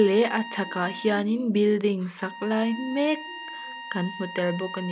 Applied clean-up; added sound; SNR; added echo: none; Bowed string instrument; 13 dB; none.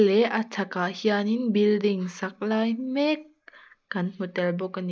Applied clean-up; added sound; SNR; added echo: neural mask model Resemble Enhance denoiser.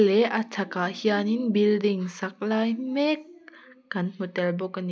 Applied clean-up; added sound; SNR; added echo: none; none; none; none.